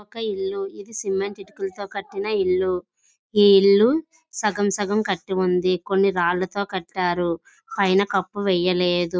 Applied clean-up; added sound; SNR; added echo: none; none; none; none.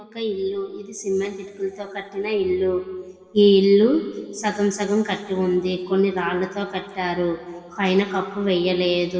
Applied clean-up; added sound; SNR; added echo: none; none; none; reverberation time 2.1 s.